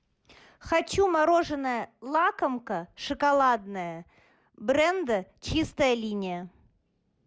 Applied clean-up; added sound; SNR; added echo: none; none; none; none.